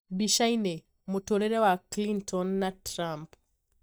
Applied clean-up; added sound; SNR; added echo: neural mask model DeepFilterNet 3.